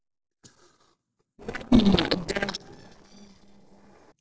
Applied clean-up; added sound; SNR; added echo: neural separator model SepFormer DNS4.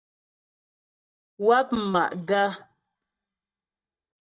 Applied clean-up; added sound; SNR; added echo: neural mask model DeepFilterNet 3.